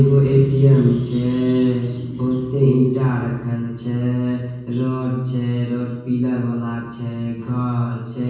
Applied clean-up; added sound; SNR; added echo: none; none; none; reverberation time 1.2 s.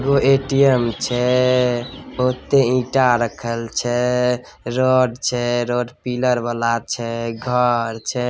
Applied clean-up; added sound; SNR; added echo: none; none; none; none.